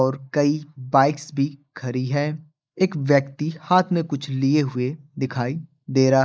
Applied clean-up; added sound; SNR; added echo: neural mask model Resemble Enhance denoiser.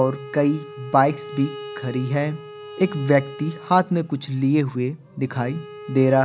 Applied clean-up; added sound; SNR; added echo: none; Bowed string instrument; 16 dB; none.